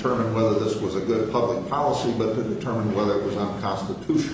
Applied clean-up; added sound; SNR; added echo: none; none; none; none.